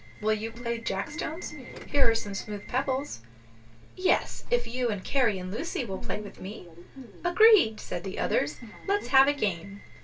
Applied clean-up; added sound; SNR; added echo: none; Subway, metro, underground / Alarm; 19 dB; reverberation time 0.2 s.